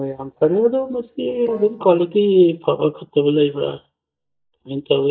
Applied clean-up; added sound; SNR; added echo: neural mask model DeepFilterNet 3.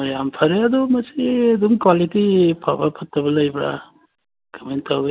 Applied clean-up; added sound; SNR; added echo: none; none; none; none.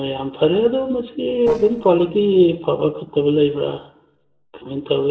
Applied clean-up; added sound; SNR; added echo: neural separator model SepFormer DNS4.